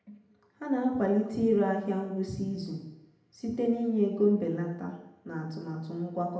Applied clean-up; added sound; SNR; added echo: none; none; none; reverberation time 0.8 s.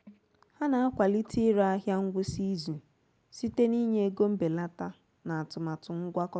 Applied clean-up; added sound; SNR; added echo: none; none; none; none.